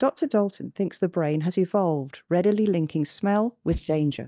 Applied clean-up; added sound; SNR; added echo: neural mask model DeepFilterNet 3.